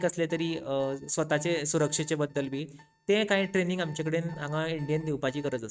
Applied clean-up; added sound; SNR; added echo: neural mask model RNNoise.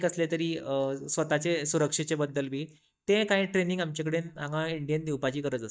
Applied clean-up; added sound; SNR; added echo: neural mask model DeepFilterNet 3.